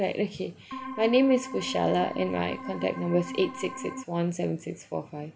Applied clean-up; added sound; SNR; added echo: none; Organ; 10 dB; none.